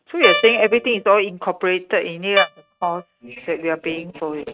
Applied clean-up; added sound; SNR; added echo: neural mask model RNNoise.